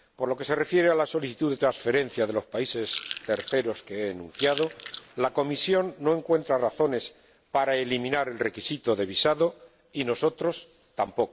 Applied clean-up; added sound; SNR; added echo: none; Chewing, mastication / Crushing; 13 dB; none.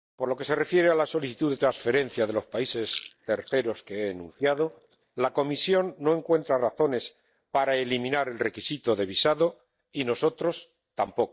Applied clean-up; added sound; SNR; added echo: neural mask model DeepFilterNet 3.